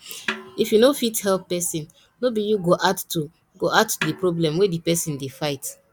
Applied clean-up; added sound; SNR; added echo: none; Snare drum; 14 dB; none.